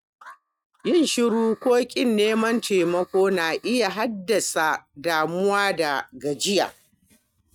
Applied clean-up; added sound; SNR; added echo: neural mask model RNNoise.